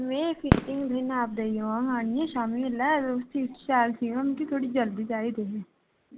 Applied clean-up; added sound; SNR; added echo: none; Fireworks; 5 dB; none.